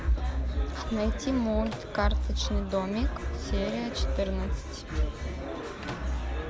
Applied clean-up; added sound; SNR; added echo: none; Microwave oven; 14 dB; none.